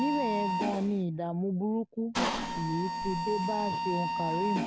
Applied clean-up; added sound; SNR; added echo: none; Mechanisms; 2 dB; none.